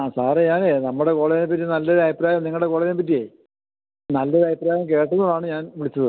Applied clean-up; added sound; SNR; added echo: none; none; none; none.